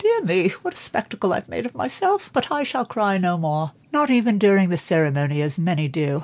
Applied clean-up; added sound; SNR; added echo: none; none; none; none.